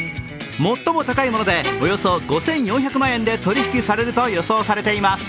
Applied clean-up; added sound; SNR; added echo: none; Bowed string instrument; 12 dB; none.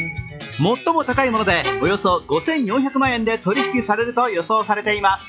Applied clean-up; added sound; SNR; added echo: classical method log-MMSE.